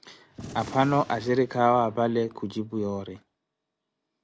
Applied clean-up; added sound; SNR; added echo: none; Gunshot, gunfire; 18 dB; none.